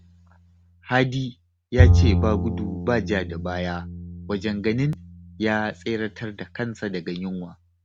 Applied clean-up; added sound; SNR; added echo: none; Bowed string instrument; -1 dB; none.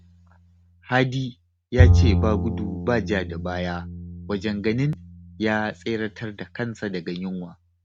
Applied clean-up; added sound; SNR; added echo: neural mask model RNNoise.